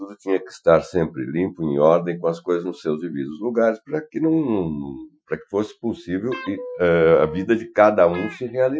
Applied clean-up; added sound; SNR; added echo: classical method Wiener filter.